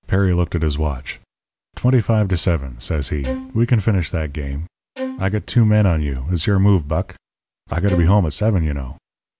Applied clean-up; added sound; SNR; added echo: none; Bowed string instrument; 14 dB; none.